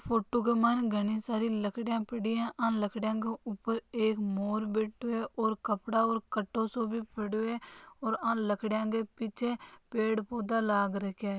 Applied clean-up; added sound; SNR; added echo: none; none; none; none.